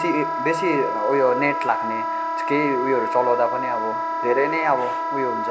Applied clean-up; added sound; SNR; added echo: none; Wind instrument, woodwind instrument; 2 dB; none.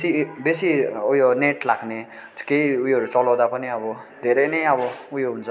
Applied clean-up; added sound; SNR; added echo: none; none; none; none.